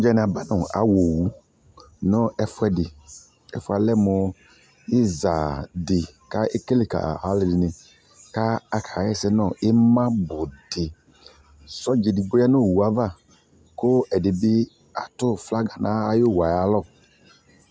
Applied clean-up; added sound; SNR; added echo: none; none; none; none.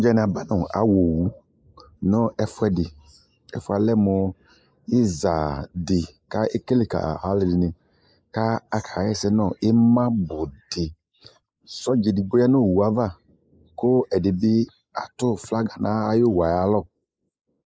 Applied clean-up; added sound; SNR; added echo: neural mask model Resemble Enhance denoiser.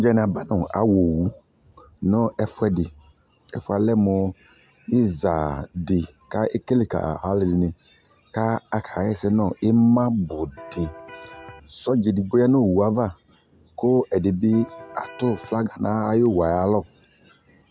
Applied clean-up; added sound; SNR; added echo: none; Electric guitar; 18 dB; none.